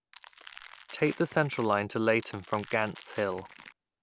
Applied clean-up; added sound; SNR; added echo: none; Crackle; 18 dB; none.